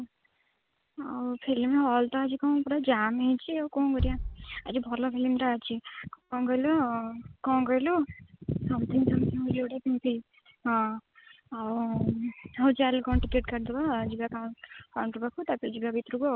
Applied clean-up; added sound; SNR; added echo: none; Bass drum; 13 dB; none.